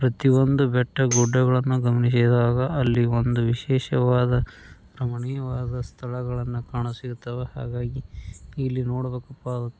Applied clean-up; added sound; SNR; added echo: none; Tambourine; 11 dB; none.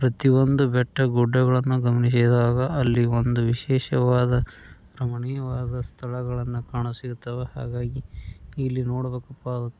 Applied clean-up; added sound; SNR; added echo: none; none; none; none.